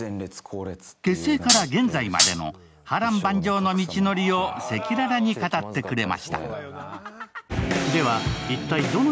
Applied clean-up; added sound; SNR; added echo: none; Hi-hat; -4 dB; none.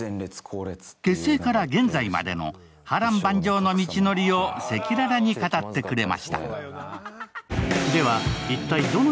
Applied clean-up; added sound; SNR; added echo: none; none; none; none.